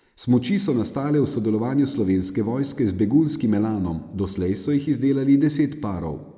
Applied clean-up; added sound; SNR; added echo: none; none; none; none.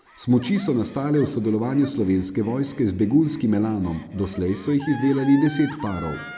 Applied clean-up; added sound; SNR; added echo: none; Gasp; 19 dB; none.